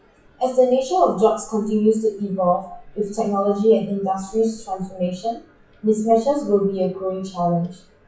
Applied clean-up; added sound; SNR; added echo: classical method WPE with log-MMSE.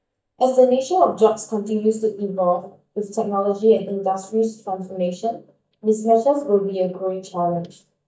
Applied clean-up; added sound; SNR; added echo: neural mask model DeepFilterNet 3.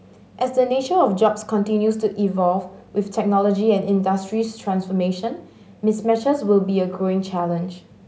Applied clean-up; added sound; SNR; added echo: none; none; none; none.